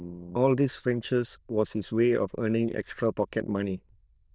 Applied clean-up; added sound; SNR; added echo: neural diffusion model UNIVERSE++.